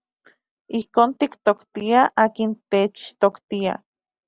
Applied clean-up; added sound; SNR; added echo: none; none; none; none.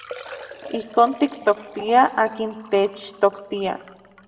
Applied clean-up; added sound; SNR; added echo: none; Liquid; 18 dB; reverberation time 1.0 s.